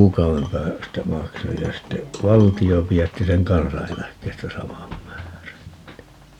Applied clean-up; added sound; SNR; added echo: none; none; none; none.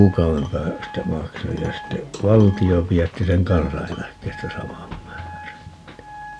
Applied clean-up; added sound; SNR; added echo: none; Wind instrument, woodwind instrument; 20 dB; none.